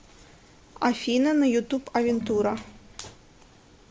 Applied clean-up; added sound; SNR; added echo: none; Sink (filling or washing) / Water; 13 dB; none.